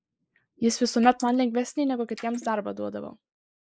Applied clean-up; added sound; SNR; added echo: neural mask model Resemble Enhance denoiser.